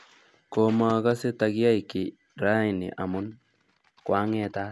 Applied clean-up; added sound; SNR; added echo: none; none; none; none.